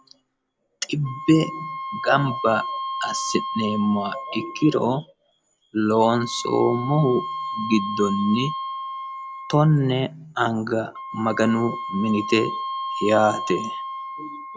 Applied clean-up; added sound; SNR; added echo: none; Wind instrument, woodwind instrument; 8 dB; none.